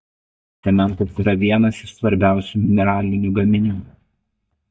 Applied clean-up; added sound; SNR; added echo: neural mask model DeepFilterNet 3.